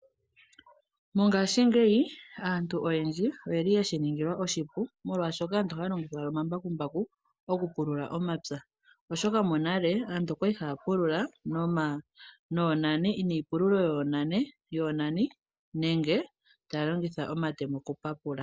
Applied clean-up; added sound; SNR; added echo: none; none; none; none.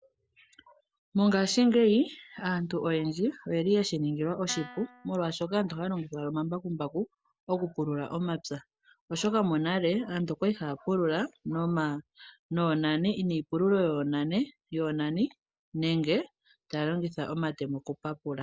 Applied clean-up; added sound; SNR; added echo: none; Guitar; 16 dB; none.